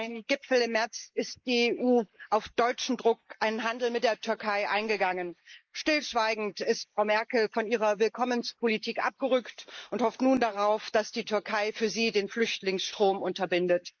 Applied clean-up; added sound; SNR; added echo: neural mask model Resemble Enhance denoiser.